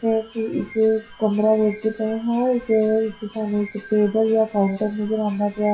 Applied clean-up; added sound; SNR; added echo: classical method WPE with log-MMSE.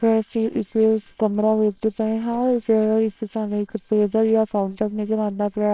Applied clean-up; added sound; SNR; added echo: neural separator model SepFormer WHAMR!.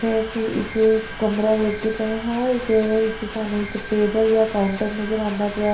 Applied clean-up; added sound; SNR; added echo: none; Mechanisms; 13 dB; reverberation time 0.5 s.